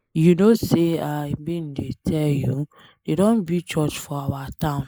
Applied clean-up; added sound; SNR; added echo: neural mask model Resemble Enhance denoiser.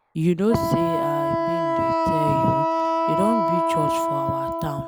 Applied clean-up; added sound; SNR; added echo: none; Wind instrument, woodwind instrument; -3 dB; none.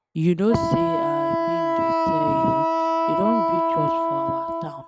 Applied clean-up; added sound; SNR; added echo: neural mask model RNNoise.